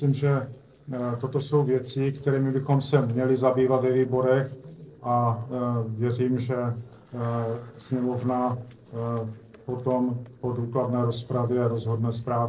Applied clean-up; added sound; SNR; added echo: neural separator model SepFormer DNS4.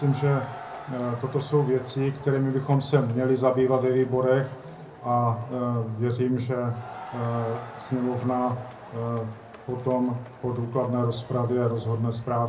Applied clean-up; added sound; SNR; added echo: none; Crowd; 18 dB; reverberation time 0.4 s.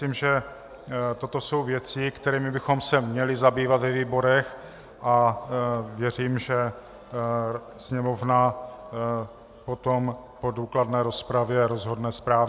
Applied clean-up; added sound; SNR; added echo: none; none; none; none.